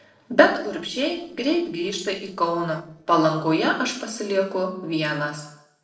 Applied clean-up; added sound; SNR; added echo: neural separator model SepFormer DNS4.